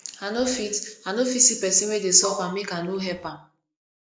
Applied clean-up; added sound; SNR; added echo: neural mask model Resemble Enhance denoiser.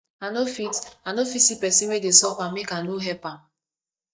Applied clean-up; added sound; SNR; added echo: neural mask model DeepFilterNet 3.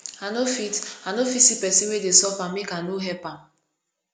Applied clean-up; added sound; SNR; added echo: none; none; none; none.